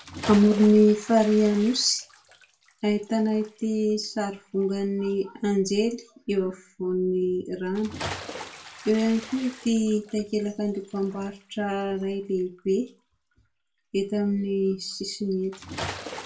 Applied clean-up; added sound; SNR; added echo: none; Bathtub (filling or washing) / Splash, splatter; 17 dB; reverberation time 0.2 s.